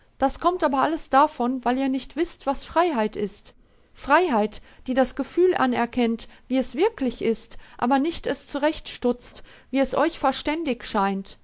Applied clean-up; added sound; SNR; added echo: neural mask model Resemble Enhance denoiser.